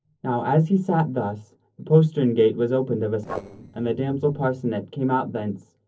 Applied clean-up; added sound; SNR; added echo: neural separator model SepFormer DNS4.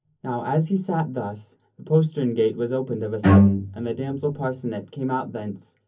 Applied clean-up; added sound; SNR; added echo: none; Bowed string instrument; -4 dB; reverberation time 0.3 s.